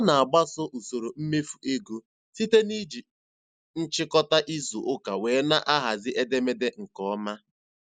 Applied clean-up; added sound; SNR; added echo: none; none; none; none.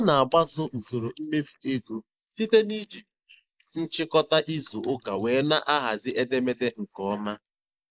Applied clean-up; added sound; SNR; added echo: neural mask model Resemble Enhance denoiser.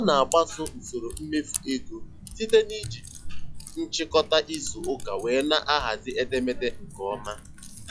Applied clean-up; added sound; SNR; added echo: classical method log-MMSE.